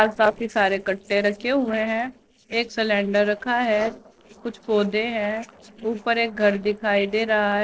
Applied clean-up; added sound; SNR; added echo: neural separator model SepFormer DNS4.